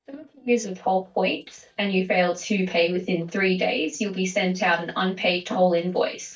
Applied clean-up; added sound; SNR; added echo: neural mask model DeepFilterNet 3.